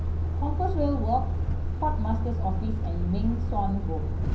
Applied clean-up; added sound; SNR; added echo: none; Truck; -4 dB; reverberation time 0.6 s.